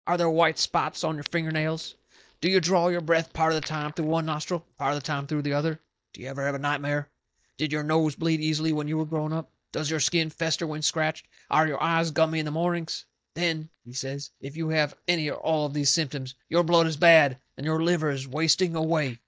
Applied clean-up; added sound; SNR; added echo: neural mask model DeepFilterNet 3.